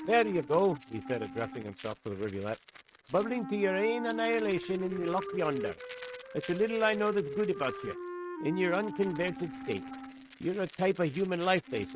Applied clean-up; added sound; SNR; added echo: neural mask model RNNoise.